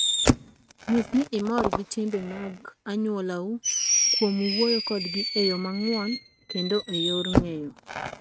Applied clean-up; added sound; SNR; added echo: neural mask model RNNoise.